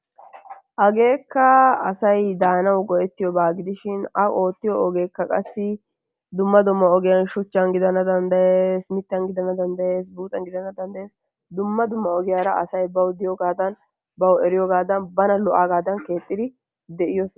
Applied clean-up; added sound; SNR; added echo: none; none; none; none.